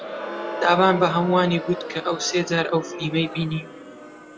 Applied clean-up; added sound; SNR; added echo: none; Crowd; 10 dB; none.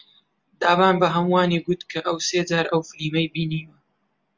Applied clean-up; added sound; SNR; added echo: none; none; none; none.